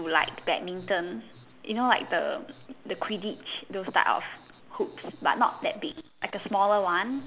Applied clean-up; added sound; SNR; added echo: none; none; none; none.